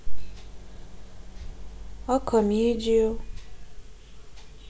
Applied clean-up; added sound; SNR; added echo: none; Boat, Water vehicle; 13 dB; none.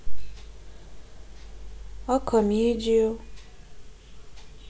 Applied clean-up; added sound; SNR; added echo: none; none; none; none.